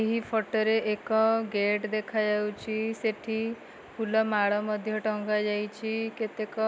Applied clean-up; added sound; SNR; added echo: none; none; none; none.